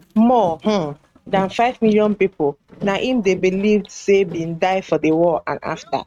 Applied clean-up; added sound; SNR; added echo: neural mask model RNNoise.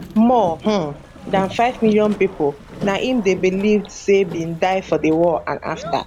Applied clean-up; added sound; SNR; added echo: none; Boat, Water vehicle; 15 dB; none.